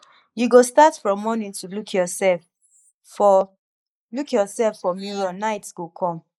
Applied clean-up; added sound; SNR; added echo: neural mask model Resemble Enhance denoiser.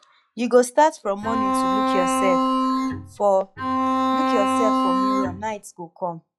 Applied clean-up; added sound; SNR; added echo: classical method log-MMSE.